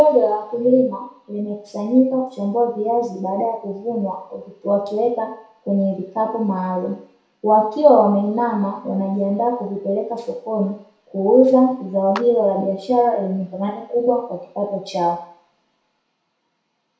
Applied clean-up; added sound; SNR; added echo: none; Clapping; 18 dB; reverberation time 0.6 s.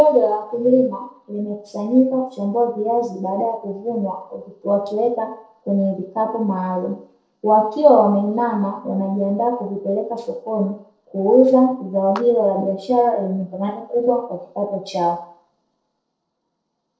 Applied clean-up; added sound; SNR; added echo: neural separator model SepFormer DNS4.